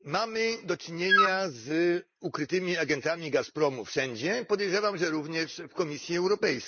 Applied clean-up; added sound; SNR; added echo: neural mask model Resemble Enhance denoiser.